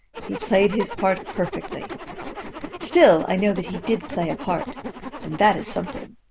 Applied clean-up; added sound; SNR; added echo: none; Zipper (clothing); 11 dB; none.